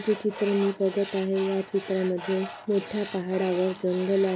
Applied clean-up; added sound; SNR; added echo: none; Tools; 14 dB; none.